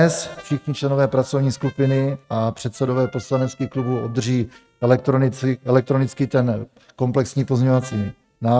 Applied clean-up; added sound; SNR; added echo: neural mask model RNNoise.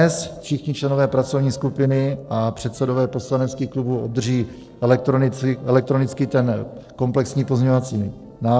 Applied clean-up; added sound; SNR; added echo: neural separator model SepFormer DNS4.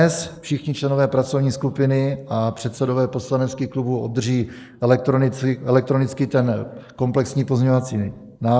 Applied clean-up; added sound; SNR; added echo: neural mask model Resemble Enhance denoiser.